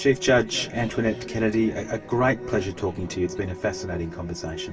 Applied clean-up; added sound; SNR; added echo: none; none; none; reverberation time 2.5 s.